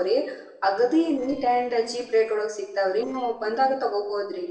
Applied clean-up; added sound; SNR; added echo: neural separator model SepFormer DNS4.